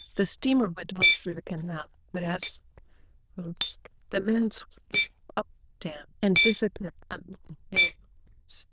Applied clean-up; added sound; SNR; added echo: neural diffusion model UNIVERSE++.